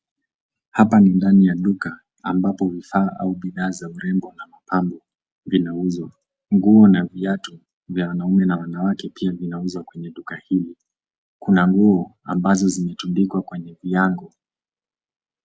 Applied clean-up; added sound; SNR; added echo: none; none; none; none.